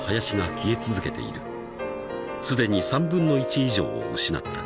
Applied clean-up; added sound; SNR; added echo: none; none; none; none.